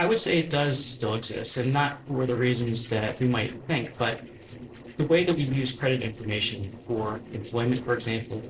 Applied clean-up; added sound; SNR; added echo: neural separator model SepFormer DNS4.